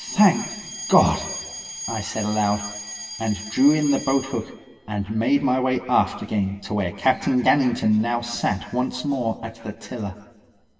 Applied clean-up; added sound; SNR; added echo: none; Alarm; 15 dB; reverberation time 1.4 s.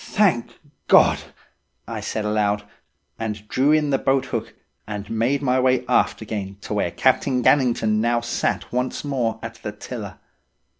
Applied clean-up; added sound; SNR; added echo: none; none; none; none.